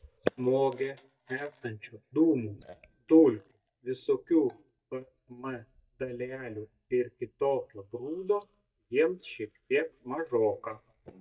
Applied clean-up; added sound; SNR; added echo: neural mask model DeepFilterNet 3.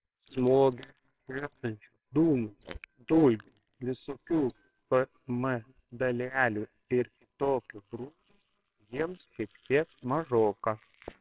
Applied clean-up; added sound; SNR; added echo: neural separator model SepFormer WHAMR!.